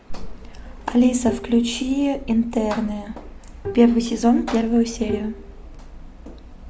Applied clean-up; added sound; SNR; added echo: none; Bowed string instrument; 14 dB; none.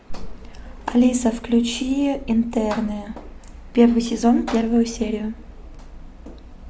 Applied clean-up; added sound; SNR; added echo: none; none; none; none.